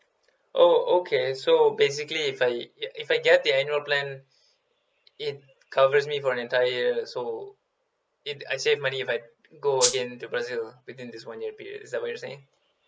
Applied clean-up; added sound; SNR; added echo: none; Rattle (instrument); 0 dB; none.